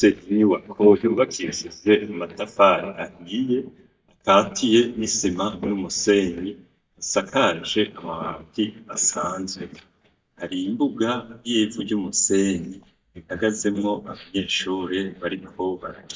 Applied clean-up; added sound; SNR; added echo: neural mask model DeepFilterNet 3.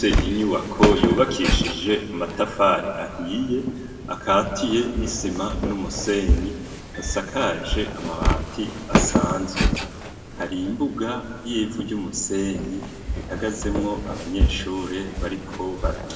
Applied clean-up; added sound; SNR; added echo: none; Walk, footsteps; 1 dB; reverberation time 1.5 s.